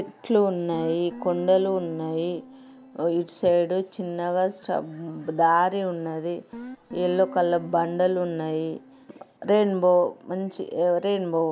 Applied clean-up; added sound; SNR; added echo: none; Guitar; 17 dB; none.